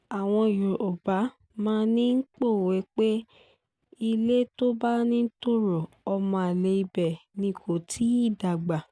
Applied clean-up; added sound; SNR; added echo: none; none; none; none.